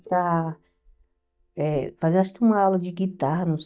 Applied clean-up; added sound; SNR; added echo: neural mask model DeepFilterNet 3.